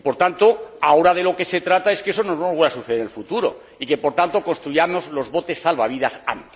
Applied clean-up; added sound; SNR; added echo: none; none; none; none.